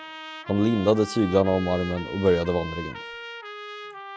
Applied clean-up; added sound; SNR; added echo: none; Trumpet; 13 dB; none.